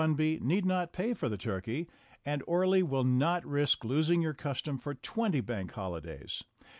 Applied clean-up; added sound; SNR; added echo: none; none; none; none.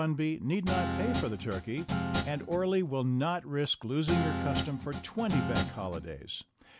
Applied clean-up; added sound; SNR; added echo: none; Guitar; 2 dB; none.